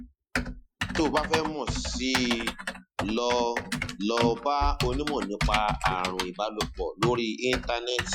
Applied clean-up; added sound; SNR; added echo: classical method Wiener filter.